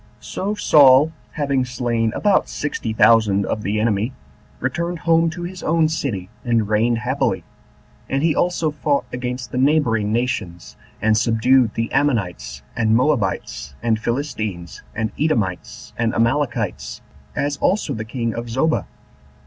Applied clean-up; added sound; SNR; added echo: none; none; none; none.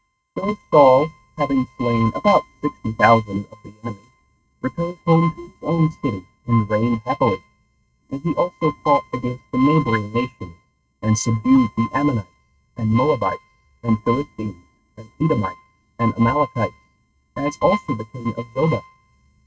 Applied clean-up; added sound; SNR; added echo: neural mask model RNNoise.